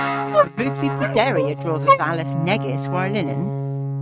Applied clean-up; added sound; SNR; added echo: neural mask model RNNoise.